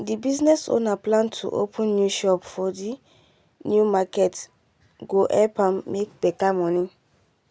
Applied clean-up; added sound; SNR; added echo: none; none; none; none.